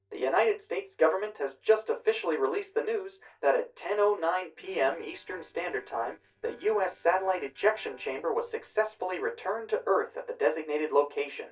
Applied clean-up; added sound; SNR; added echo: neural separator model SepFormer DNS4.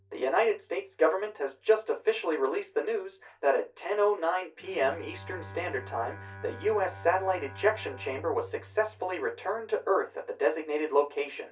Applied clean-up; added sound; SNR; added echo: none; Bowed string instrument; 19 dB; reverberation time 0.3 s.